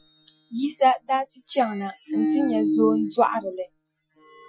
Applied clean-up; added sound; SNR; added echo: classical method Wiener filter.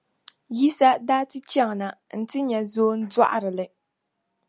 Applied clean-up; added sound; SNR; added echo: none; none; none; none.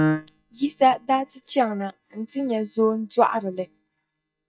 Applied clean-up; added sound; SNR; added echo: neural mask model DeepFilterNet 3.